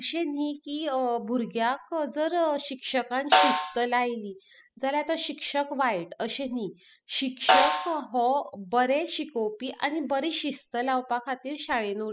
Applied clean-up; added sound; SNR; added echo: classical method spectral subtraction.